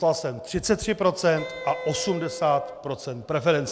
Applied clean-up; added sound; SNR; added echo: none; Wind instrument, woodwind instrument; 10 dB; none.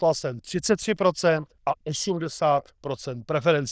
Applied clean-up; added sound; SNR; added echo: neural diffusion model UNIVERSE++.